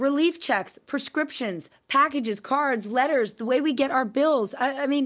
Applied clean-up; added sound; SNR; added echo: none; none; none; none.